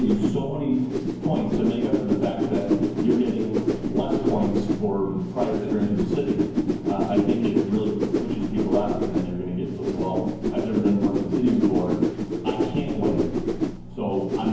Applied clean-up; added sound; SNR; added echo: none; Whoosh, swoosh, swish; 0 dB; reverberation time 0.9 s.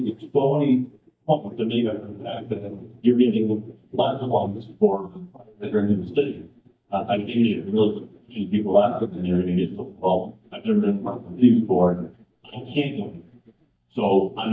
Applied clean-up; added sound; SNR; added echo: neural mask model DeepFilterNet 3.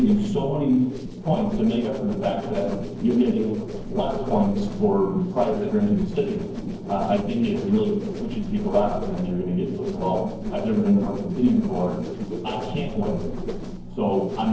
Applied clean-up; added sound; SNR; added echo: neural separator model SepFormer DNS4.